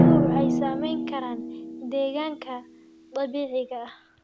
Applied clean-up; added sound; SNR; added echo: none; Drum; -4 dB; none.